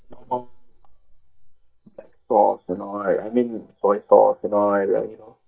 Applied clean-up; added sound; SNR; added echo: neural mask model DeepFilterNet 3.